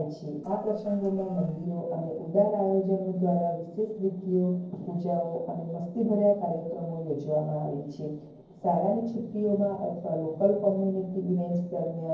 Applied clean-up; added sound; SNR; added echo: neural separator model SepFormer DNS4.